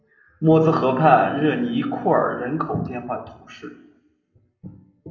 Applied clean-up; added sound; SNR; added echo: none; Electric guitar / Strum; 11 dB; reverberation time 0.9 s.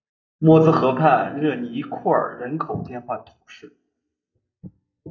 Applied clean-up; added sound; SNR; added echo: neural mask model DeepFilterNet 3.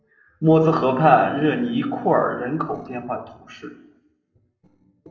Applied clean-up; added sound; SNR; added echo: neural separator model SepFormer DNS4.